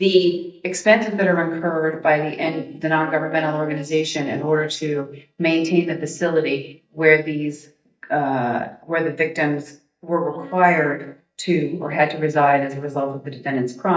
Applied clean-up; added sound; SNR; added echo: neural mask model DeepFilterNet 3.